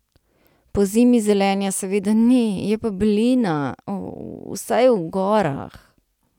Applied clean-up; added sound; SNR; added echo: none; none; none; none.